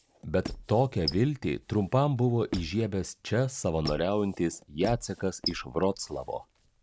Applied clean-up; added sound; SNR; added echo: none; Squeak; 13 dB; none.